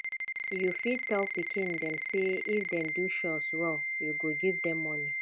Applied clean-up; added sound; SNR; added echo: none; Ringtone; 1 dB; none.